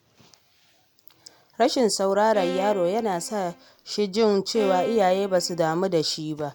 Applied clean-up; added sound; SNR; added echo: none; Bowed string instrument; 12 dB; none.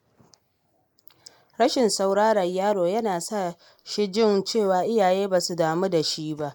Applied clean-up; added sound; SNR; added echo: neural mask model Resemble Enhance denoiser.